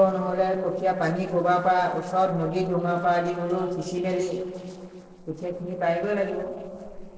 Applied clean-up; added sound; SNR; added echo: neural separator model SepFormer DNS4.